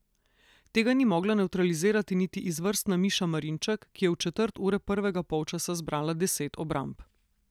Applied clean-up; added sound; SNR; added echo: none; none; none; none.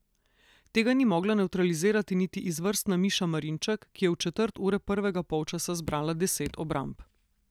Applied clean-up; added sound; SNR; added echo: none; Drip; 17 dB; none.